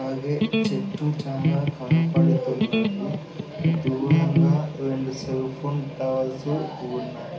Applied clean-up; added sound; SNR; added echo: none; Electric guitar; -5 dB; reverberation time 0.4 s.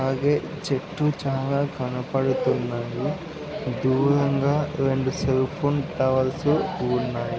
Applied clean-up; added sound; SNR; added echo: none; none; none; none.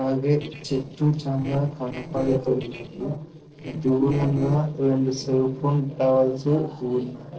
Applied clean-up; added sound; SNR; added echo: neural separator model SepFormer DNS4.